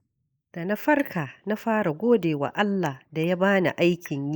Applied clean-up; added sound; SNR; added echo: neural mask model Resemble Enhance denoiser.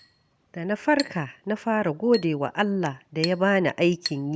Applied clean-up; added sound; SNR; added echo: none; Chink, clink; 15 dB; none.